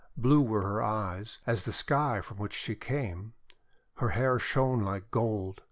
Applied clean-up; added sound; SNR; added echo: none; none; none; none.